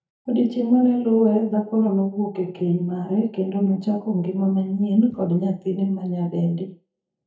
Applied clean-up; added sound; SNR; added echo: neural mask model DeepFilterNet 3.